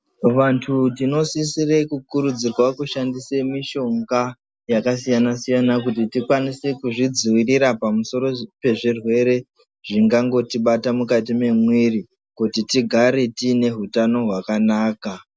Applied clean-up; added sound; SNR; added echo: none; none; none; none.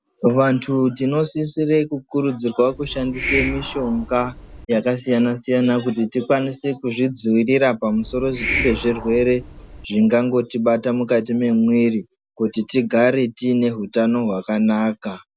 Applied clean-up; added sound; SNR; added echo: none; Hiss; 8 dB; none.